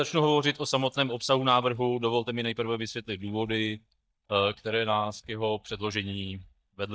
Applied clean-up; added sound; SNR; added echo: neural mask model DeepFilterNet 3.